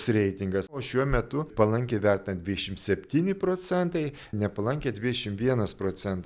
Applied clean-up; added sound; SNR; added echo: none; none; none; none.